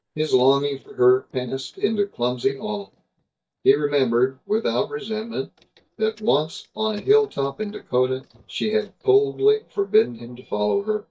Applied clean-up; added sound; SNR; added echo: neural mask model DeepFilterNet 3.